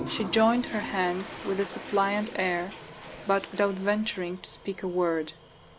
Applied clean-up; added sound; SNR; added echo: none; Toilet flush; 13 dB; none.